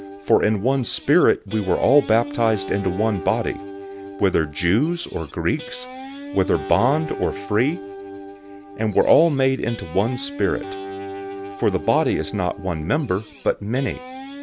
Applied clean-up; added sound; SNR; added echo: none; Guitar; 13 dB; none.